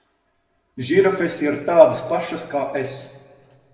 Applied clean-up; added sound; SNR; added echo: none; none; none; reverberation time 1.3 s.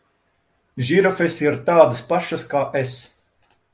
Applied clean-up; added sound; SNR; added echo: none; none; none; none.